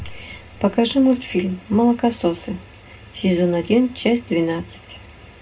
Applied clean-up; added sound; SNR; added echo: none; none; none; reverberation time 0.2 s.